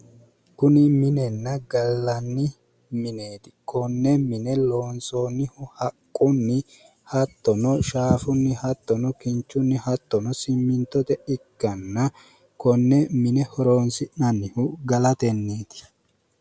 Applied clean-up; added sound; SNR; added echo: none; none; none; none.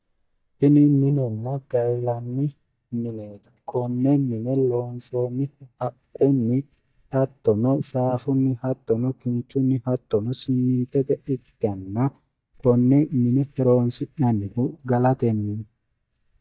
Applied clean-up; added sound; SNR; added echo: neural mask model DeepFilterNet 3.